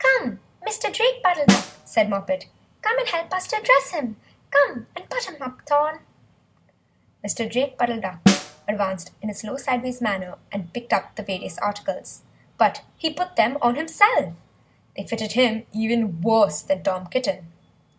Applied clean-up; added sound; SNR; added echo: none; Snare drum; 2 dB; none.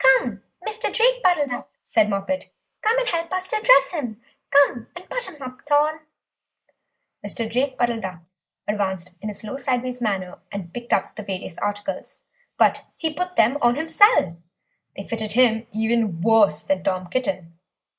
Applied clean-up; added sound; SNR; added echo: neural mask model Resemble Enhance denoiser.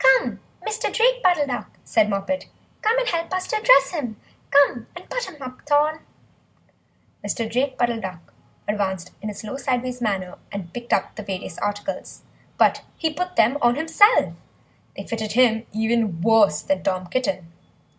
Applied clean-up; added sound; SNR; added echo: none; none; none; none.